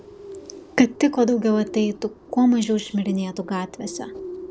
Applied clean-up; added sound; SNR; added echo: none; Bird; 16 dB; none.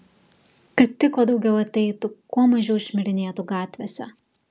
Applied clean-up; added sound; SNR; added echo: none; none; none; none.